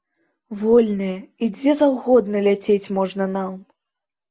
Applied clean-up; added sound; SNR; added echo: none; none; none; none.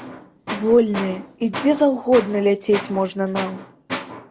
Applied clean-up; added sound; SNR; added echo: none; Tools; 12 dB; none.